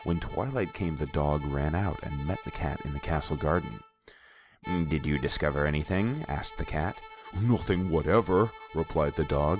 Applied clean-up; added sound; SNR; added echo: none; Bowed string instrument; 17 dB; none.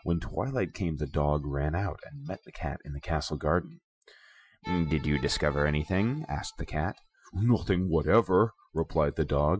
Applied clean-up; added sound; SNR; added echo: classical method Wiener filter.